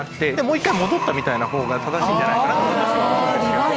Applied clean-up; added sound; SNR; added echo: none; none; none; none.